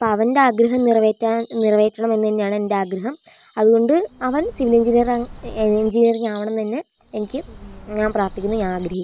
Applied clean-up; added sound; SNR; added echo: none; Bird; 17 dB; none.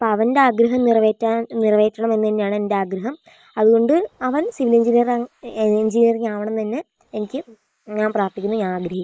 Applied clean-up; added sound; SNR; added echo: neural mask model Resemble Enhance denoiser.